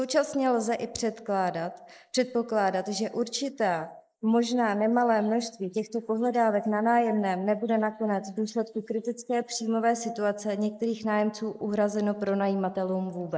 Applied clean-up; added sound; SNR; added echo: neural mask model Resemble Enhance denoiser.